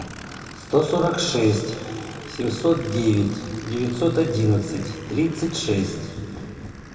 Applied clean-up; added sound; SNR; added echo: none; Aircraft; 15 dB; reverberation time 2.0 s.